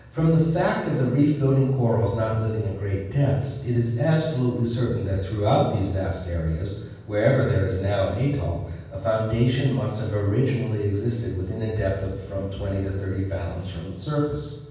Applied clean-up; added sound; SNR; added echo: none; none; none; reverberation time 1.2 s.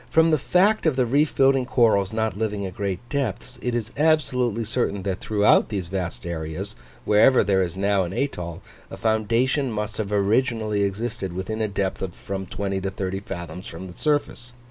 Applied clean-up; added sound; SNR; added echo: none; none; none; none.